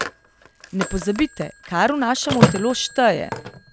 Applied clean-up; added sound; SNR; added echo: none; Telephone; 3 dB; none.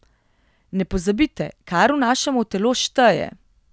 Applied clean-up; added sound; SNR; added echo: none; none; none; none.